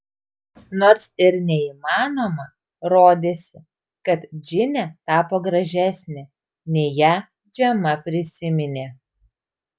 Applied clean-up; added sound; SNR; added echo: none; none; none; none.